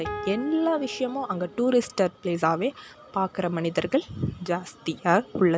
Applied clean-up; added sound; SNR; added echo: none; Piano; 12 dB; none.